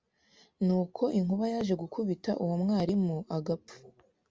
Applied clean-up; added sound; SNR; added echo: none; none; none; none.